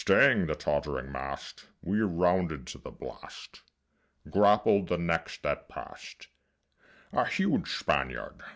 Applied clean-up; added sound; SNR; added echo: none; none; none; none.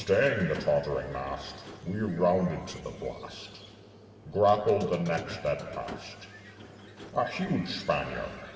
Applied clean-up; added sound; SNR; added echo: none; Squeak; 16 dB; reverberation time 2.1 s.